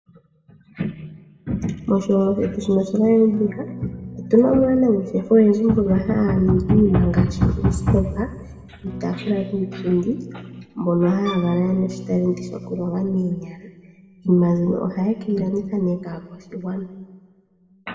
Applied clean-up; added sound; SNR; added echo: none; Electric guitar / Strum; 15 dB; reverberation time 1.3 s.